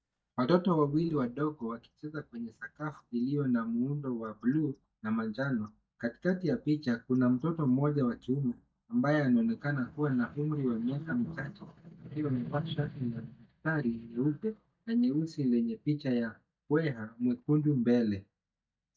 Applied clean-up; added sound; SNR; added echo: neural mask model DeepFilterNet 3.